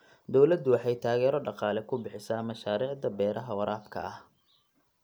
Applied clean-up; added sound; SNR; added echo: none; none; none; none.